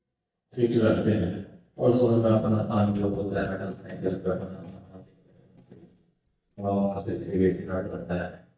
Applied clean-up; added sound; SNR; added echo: neural mask model DeepFilterNet 3.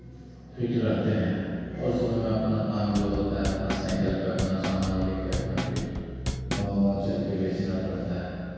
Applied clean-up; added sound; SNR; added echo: none; Drum / Drum kit; 7 dB; reverberation time 2.0 s.